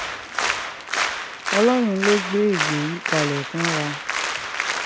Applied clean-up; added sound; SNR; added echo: none; Applause; 1 dB; none.